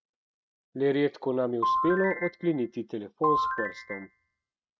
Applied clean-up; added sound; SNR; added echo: neural mask model RNNoise.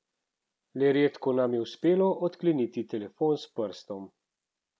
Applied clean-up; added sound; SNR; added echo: none; none; none; none.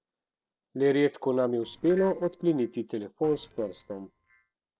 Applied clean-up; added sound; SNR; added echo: neural separator model SepFormer DNS4.